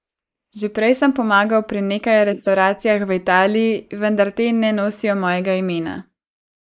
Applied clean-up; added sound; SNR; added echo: neural mask model Resemble Enhance denoiser.